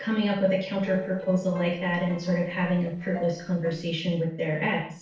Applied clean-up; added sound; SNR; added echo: neural separator model SepFormer DNS4.